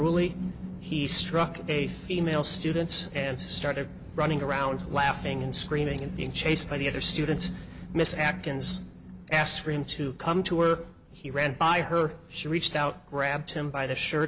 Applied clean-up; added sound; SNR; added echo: none; none; none; none.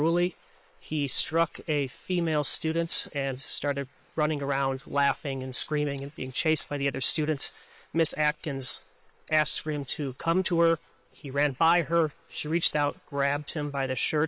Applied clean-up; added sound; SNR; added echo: neural separator model SepFormer WHAM!.